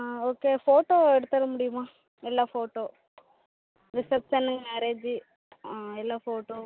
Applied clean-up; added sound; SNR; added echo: none; none; none; none.